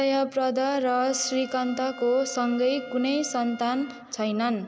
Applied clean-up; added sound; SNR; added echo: none; Trumpet; 19 dB; none.